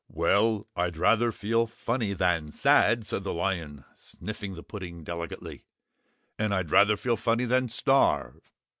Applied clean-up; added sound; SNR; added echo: none; none; none; none.